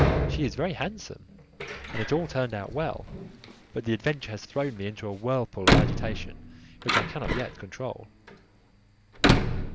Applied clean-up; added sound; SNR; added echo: none; Door; -3 dB; none.